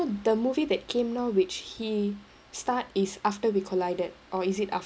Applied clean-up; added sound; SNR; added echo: none; none; none; none.